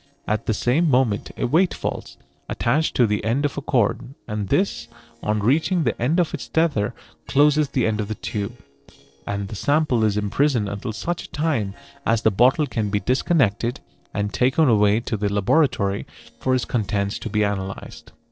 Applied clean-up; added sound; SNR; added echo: neural separator model SepFormer DNS4.